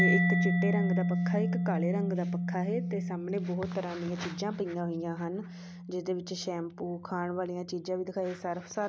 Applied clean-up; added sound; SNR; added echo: none; Mallet percussion; -2 dB; none.